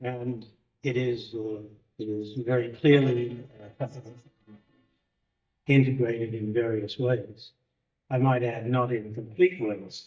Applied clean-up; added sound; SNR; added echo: neural mask model DeepFilterNet 3.